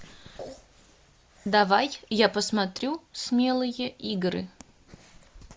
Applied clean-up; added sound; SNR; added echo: none; none; none; none.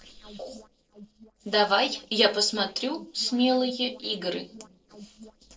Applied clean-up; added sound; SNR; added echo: neural separator model SepFormer DNS4.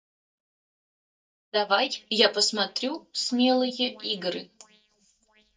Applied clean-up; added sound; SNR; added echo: neural mask model DeepFilterNet 3.